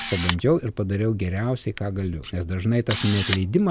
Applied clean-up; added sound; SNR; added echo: none; Camera; 11 dB; none.